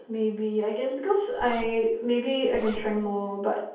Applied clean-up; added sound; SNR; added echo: none; Zipper (clothing); 12 dB; reverberation time 0.7 s.